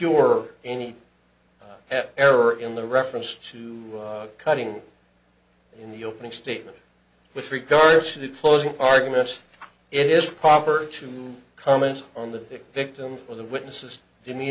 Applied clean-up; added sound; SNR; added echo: none; none; none; none.